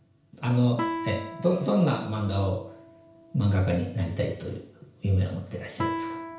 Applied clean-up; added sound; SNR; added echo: none; Guitar; 10 dB; reverberation time 0.5 s.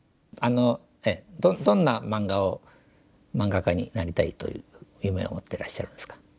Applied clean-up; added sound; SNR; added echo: none; none; none; none.